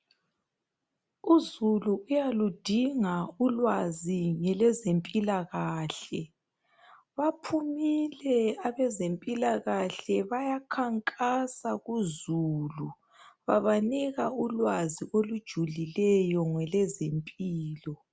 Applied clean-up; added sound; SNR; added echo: none; none; none; none.